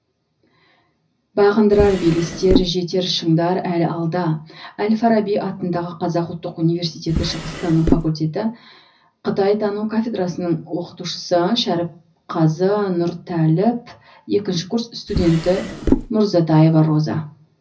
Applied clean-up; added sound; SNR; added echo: none; Drawer open or close; 2 dB; reverberation time 0.4 s.